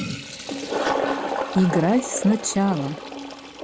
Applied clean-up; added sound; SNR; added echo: none; Toilet flush; 4 dB; none.